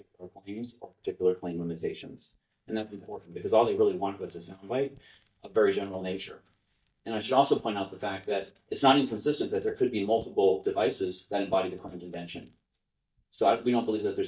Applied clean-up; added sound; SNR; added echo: neural mask model DeepFilterNet 3.